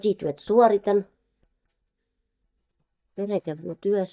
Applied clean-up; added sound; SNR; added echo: neural mask model DeepFilterNet 3.